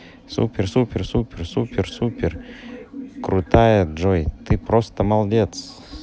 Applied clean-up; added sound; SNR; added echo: none; none; none; none.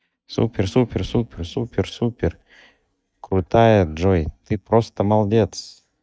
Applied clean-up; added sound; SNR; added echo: neural mask model DeepFilterNet 3.